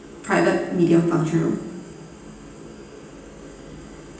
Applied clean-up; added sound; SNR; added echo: none; none; none; reverberation time 0.9 s.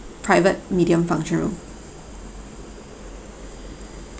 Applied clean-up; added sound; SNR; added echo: none; none; none; none.